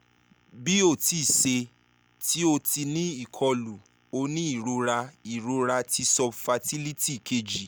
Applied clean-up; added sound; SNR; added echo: none; none; none; none.